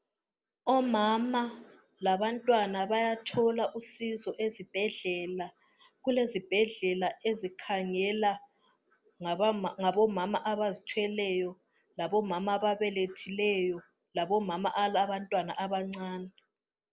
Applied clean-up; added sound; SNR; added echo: none; none; none; none.